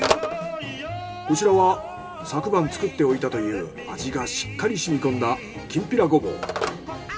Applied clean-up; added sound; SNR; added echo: none; Telephone; 10 dB; reverberation time 2.3 s.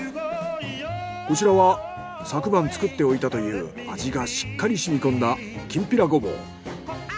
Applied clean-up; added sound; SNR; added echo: none; none; none; none.